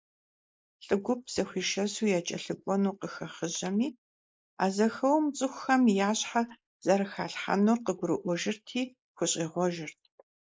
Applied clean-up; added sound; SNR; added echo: neural mask model Resemble Enhance denoiser.